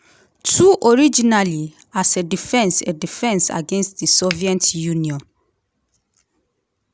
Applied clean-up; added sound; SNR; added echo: none; Finger snapping; 11 dB; none.